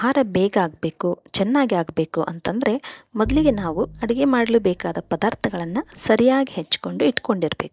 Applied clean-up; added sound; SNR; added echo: neural mask model DeepFilterNet 3.